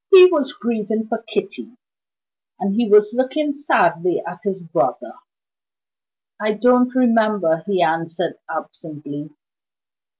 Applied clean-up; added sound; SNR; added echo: none; none; none; none.